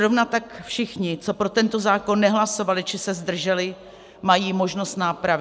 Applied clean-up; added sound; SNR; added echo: none; none; none; none.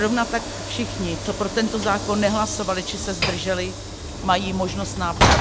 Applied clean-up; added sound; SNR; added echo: none; Sliding door / Train; 2 dB; none.